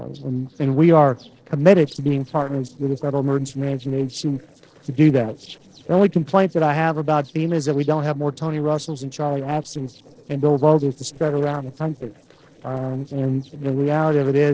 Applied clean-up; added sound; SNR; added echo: neural separator model SepFormer DNS4.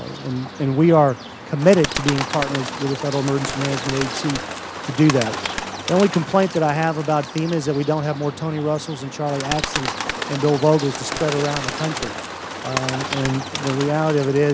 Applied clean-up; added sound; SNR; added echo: none; Bird; 8 dB; none.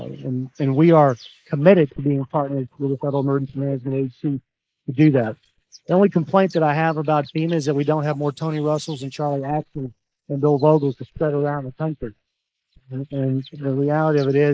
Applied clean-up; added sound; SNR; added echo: neural mask model Resemble Enhance denoiser.